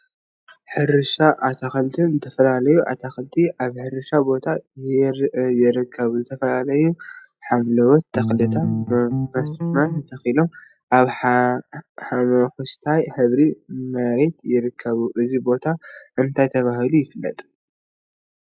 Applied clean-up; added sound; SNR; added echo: classical method log-MMSE.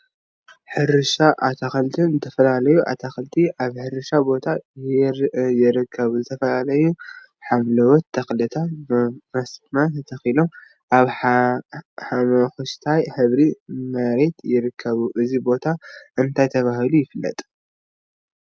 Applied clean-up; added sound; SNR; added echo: none; none; none; none.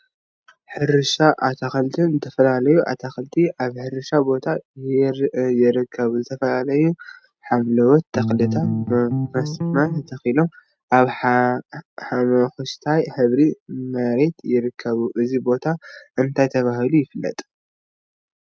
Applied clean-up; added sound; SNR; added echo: neural mask model RNNoise.